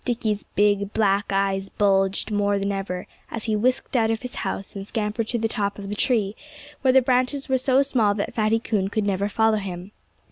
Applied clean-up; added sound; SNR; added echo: none; none; none; none.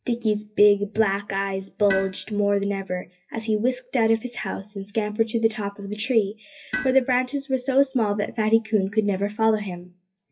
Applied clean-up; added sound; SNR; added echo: classical method WPE with log-MMSE.